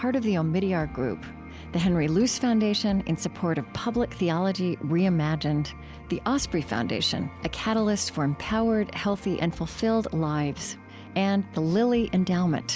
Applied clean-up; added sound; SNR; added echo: none; none; none; none.